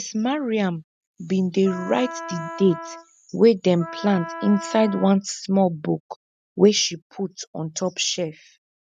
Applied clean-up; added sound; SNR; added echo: neural mask model RNNoise.